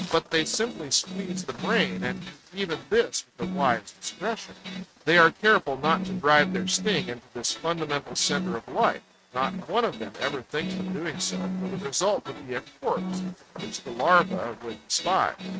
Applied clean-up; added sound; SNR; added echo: neural mask model RNNoise.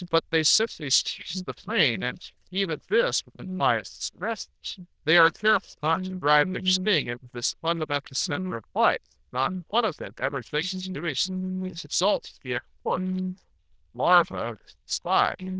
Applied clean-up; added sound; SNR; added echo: neural diffusion model UNIVERSE++.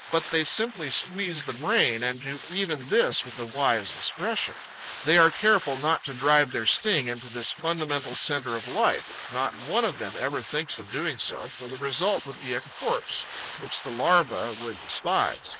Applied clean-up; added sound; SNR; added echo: neural mask model Resemble Enhance denoiser.